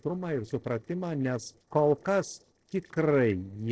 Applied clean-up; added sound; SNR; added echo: neural separator model SepFormer DNS4.